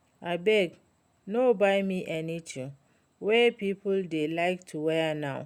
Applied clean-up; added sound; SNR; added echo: none; none; none; none.